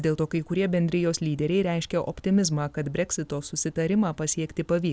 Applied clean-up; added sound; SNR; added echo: none; none; none; none.